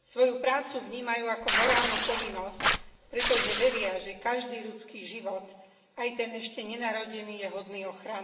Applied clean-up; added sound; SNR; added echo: none; Tearing; -5 dB; reverberation time 1.1 s.